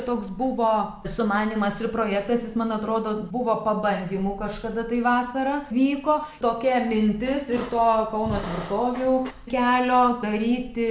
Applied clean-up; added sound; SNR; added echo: none; none; none; none.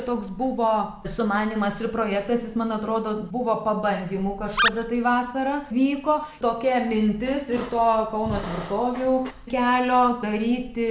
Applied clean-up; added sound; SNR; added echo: none; Animal; 3 dB; none.